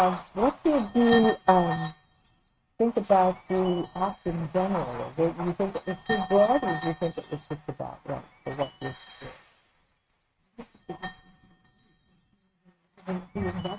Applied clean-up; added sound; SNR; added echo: neural mask model RNNoise.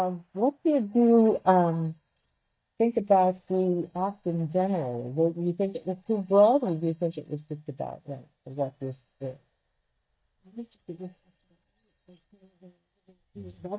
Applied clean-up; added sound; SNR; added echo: neural mask model DeepFilterNet 3.